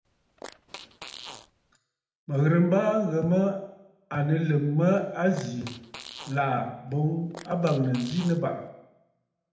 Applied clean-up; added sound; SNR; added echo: none; Fart; 18 dB; reverberation time 0.8 s.